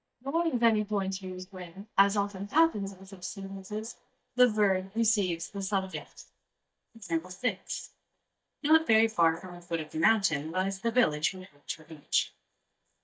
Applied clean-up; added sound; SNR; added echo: neural mask model DeepFilterNet 3.